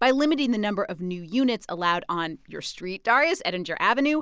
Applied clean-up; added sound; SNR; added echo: none; none; none; none.